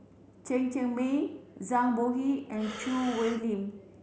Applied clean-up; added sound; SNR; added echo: none; Breathing; 12 dB; none.